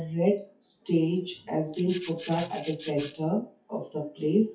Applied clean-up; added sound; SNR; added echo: classical method WPE with log-MMSE.